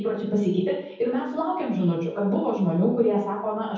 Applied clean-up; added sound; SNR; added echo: none; none; none; reverberation time 0.9 s.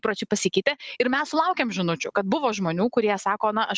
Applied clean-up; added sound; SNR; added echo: none; none; none; none.